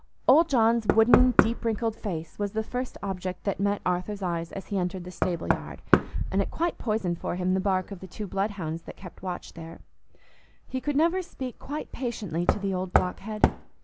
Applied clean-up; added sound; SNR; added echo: none; Knock; 4 dB; none.